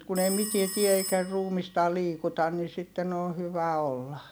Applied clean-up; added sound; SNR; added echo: none; Telephone; 11 dB; none.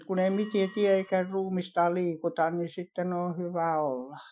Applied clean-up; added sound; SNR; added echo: classical method Wiener filter.